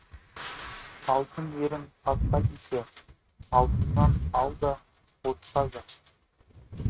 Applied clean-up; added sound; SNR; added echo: neural mask model RNNoise.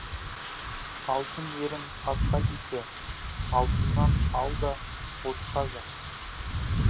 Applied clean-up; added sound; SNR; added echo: none; Wind / Rain; -5 dB; none.